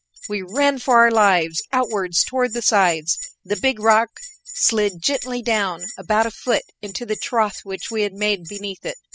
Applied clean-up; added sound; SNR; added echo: classical method spectral subtraction.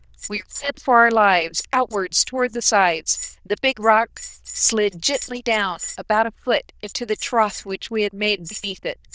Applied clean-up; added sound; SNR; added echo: neural diffusion model UNIVERSE++.